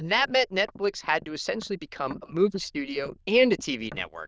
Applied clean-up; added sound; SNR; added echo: neural diffusion model UNIVERSE++.